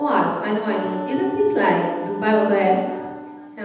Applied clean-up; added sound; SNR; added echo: none; Wind instrument, woodwind instrument; 12 dB; reverberation time 1.1 s.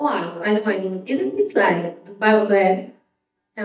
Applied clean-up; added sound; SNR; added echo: neural mask model DeepFilterNet 3.